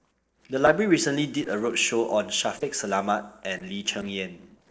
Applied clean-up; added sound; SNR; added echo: neural separator model SepFormer DNS4.